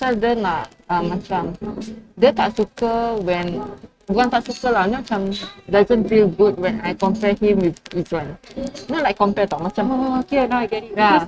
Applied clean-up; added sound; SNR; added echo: neural mask model RNNoise.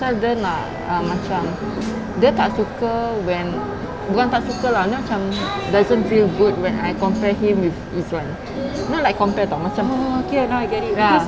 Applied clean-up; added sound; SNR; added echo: none; none; none; none.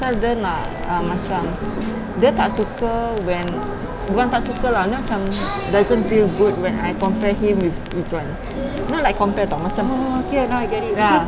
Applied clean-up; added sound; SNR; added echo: none; Crackle; 11 dB; none.